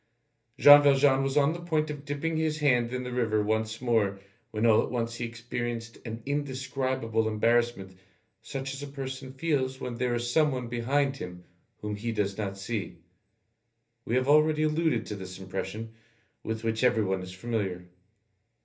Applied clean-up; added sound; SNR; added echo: none; none; none; reverberation time 0.3 s.